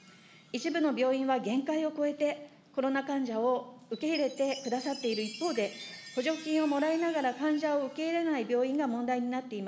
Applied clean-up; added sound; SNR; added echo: none; Chime; 19 dB; none.